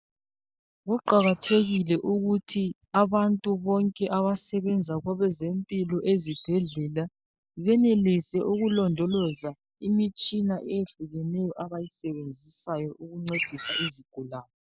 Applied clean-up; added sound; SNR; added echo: neural mask model Resemble Enhance denoiser.